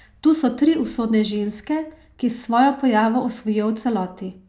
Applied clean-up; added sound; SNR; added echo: none; none; none; none.